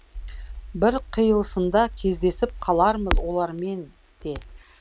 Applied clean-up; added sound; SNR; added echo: none; Crackle; 8 dB; none.